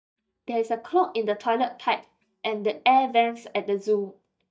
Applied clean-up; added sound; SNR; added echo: neural mask model DeepFilterNet 3.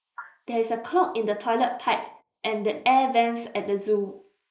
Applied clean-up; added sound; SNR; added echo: neural mask model Resemble Enhance denoiser.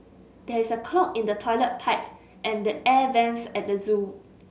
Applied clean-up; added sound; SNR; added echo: none; none; none; none.